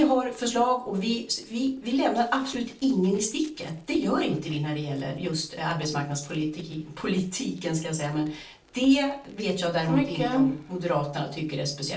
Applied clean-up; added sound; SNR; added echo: neural separator model SepFormer DNS4.